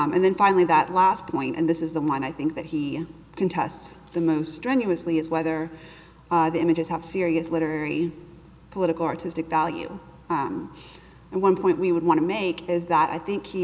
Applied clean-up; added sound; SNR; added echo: none; none; none; none.